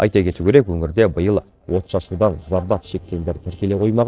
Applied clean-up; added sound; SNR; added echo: neural separator model SepFormer DNS4.